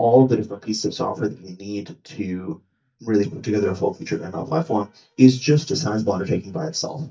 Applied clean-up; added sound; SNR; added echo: neural mask model DeepFilterNet 3.